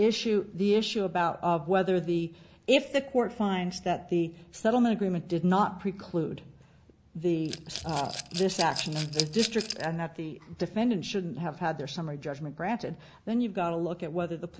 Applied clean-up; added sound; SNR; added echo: none; Rattle / Glass; 8 dB; none.